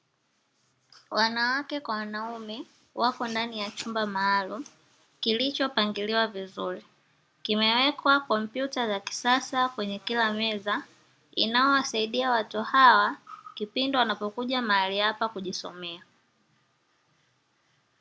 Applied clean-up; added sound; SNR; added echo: none; none; none; none.